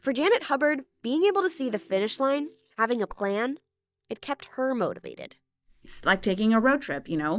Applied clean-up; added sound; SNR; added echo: neural mask model DeepFilterNet 3.